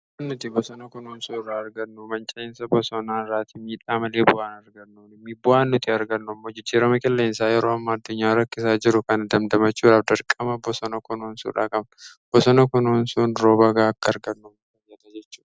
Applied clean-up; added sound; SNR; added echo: none; none; none; none.